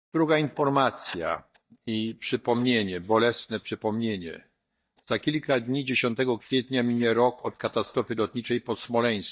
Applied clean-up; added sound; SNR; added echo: neural mask model DeepFilterNet 3.